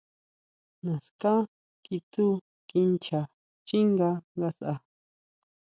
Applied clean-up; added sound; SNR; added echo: none; none; none; none.